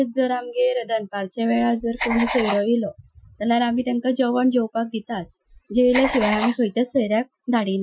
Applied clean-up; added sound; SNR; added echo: classical method Wiener filter.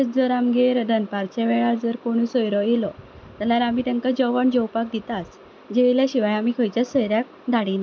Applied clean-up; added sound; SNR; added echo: none; none; none; none.